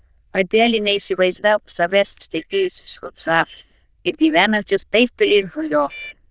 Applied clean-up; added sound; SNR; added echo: neural diffusion model UNIVERSE++.